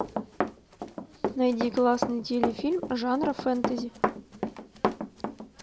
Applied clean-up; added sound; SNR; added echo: none; Run; 3 dB; none.